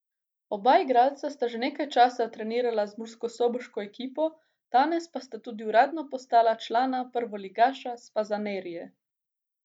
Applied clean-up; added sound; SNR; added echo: none; none; none; none.